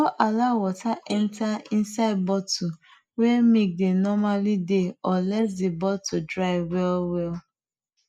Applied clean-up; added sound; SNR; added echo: neural mask model Resemble Enhance denoiser.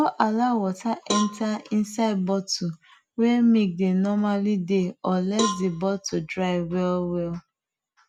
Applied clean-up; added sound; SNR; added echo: none; Cowbell; 11 dB; none.